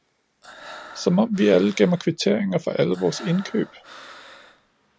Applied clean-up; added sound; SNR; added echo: none; Breathing; 20 dB; none.